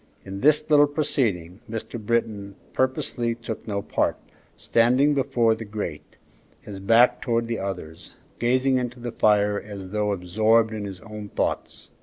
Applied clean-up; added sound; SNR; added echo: none; none; none; none.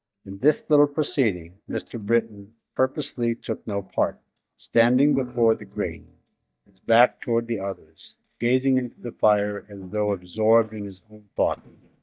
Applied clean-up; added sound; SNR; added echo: neural mask model DeepFilterNet 3.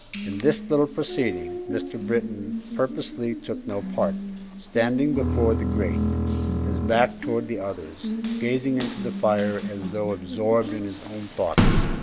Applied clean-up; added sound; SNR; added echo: none; Water tap, faucet + Bowed string instrument; 1 dB; none.